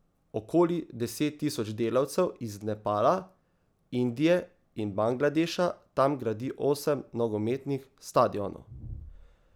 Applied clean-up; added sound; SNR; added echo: none; none; none; none.